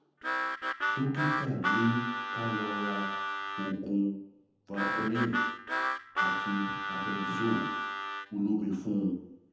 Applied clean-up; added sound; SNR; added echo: none; Harmonica; -1 dB; reverberation time 0.8 s.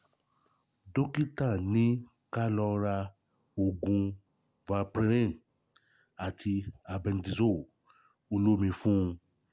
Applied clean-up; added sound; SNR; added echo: none; none; none; none.